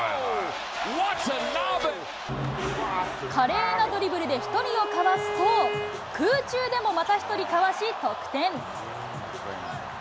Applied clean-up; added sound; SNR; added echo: none; Bowed string instrument; 7 dB; none.